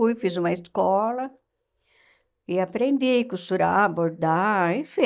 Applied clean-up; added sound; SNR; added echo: neural mask model DeepFilterNet 3.